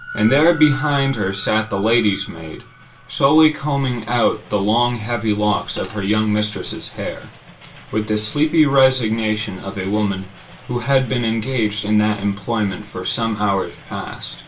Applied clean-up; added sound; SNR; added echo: none; Train; 19 dB; reverberation time 0.2 s.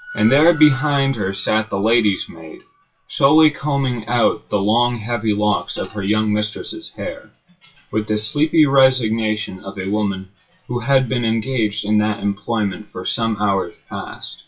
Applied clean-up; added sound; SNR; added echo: classical method WPE with log-MMSE.